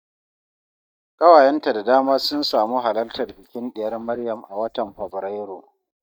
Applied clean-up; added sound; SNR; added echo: neural mask model DeepFilterNet 3.